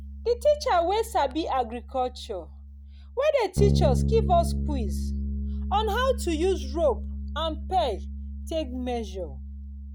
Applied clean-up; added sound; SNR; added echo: none; Bass guitar; 3 dB; none.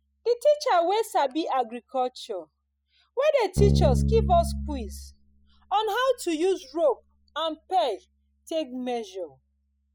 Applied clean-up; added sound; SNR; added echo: classical method spectral subtraction.